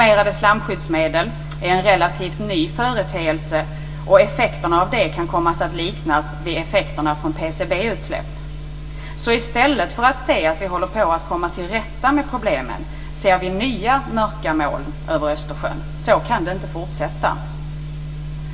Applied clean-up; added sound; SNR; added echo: none; none; none; reverberation time 0.2 s.